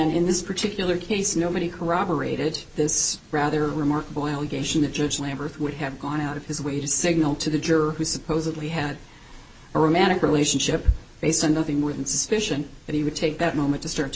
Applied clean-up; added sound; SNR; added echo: none; none; none; none.